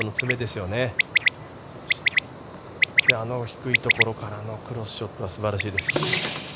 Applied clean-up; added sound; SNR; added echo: none; Bird; -2 dB; none.